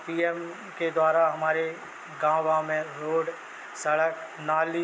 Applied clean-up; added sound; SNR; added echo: none; none; none; none.